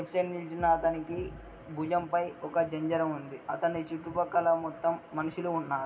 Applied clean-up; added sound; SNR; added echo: none; Bass drum; 16 dB; reverberation time 1.6 s.